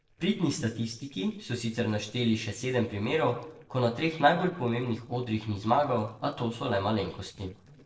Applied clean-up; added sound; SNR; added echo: neural separator model SepFormer DNS4.